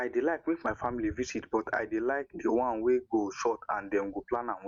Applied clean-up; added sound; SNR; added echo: neural mask model RNNoise.